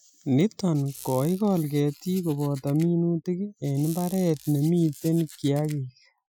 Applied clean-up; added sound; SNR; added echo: classical method Wiener filter.